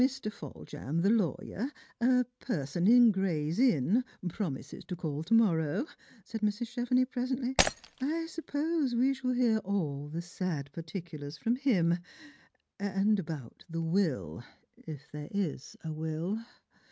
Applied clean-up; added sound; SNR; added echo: neural mask model RNNoise.